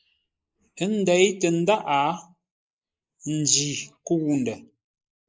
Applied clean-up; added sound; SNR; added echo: neural mask model Resemble Enhance denoiser.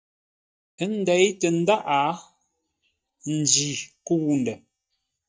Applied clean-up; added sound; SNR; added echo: neural mask model DeepFilterNet 3.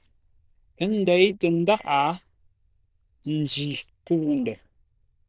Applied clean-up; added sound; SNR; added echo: neural diffusion model UNIVERSE++.